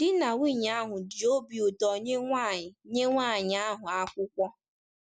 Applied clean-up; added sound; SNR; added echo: none; none; none; none.